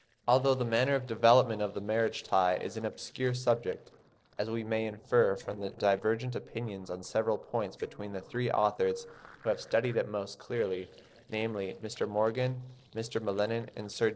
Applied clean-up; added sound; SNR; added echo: neural separator model SepFormer DNS4.